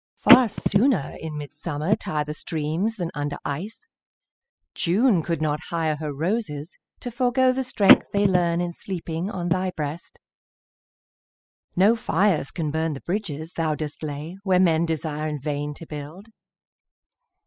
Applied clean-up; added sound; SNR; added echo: classical method spectral subtraction.